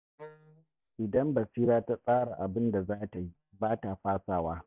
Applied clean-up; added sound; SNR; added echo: neural mask model DeepFilterNet 3.